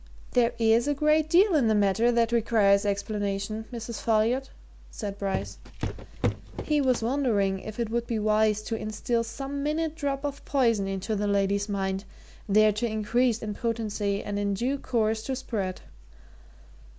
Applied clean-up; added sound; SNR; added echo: none; Walk, footsteps; 6 dB; none.